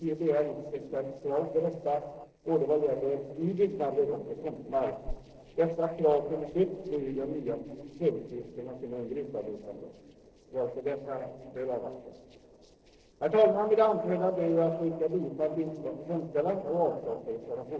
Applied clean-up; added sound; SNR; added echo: neural separator model SepFormer DNS4.